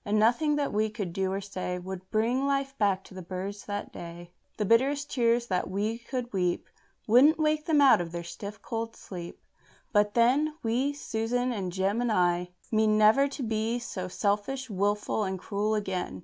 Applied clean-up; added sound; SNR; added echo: none; none; none; none.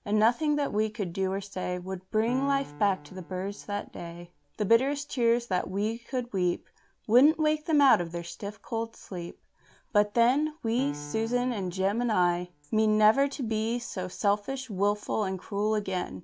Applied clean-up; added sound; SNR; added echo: none; Piano; 20 dB; none.